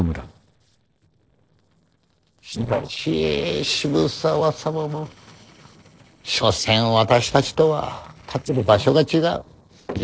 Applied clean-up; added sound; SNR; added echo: neural separator model SepFormer DNS4.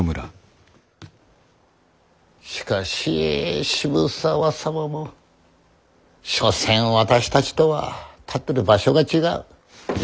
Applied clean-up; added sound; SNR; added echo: none; none; none; none.